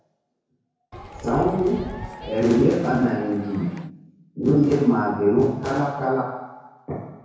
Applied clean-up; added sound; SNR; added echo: none; Crowd; 14 dB; reverberation time 1.0 s.